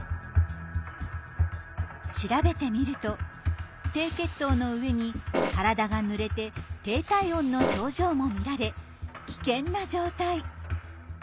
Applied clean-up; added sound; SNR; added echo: none; Fart; -1 dB; none.